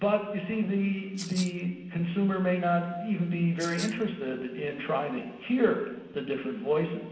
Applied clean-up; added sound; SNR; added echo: none; Rattle (instrument); 12 dB; reverberation time 1.2 s.